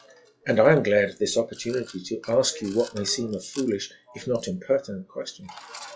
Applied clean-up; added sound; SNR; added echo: classical method log-MMSE.